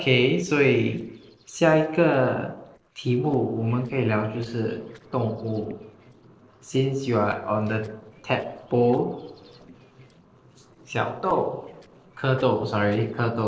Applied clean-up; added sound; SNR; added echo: neural separator model SepFormer DNS4.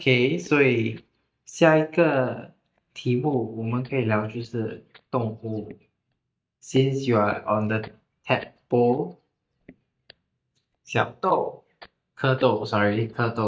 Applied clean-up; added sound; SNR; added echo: neural mask model DeepFilterNet 3.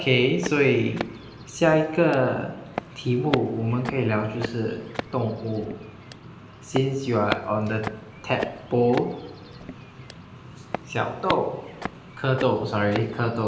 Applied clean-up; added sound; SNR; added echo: none; Walk, footsteps; 12 dB; reverberation time 0.7 s.